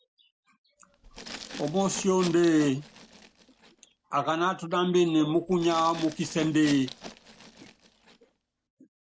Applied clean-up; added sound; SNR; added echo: none; Glass; 16 dB; none.